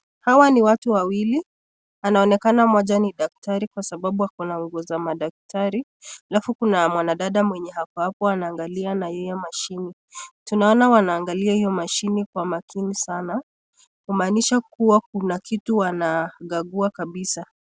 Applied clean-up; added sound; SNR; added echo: none; none; none; none.